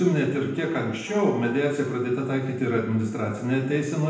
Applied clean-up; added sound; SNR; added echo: none; Car; 18 dB; reverberation time 0.9 s.